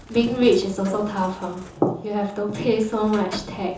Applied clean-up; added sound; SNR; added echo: none; Bird; 18 dB; reverberation time 0.6 s.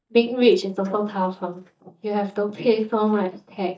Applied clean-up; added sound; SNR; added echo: neural mask model DeepFilterNet 3.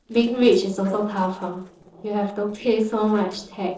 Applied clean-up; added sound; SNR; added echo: neural separator model SepFormer DNS4.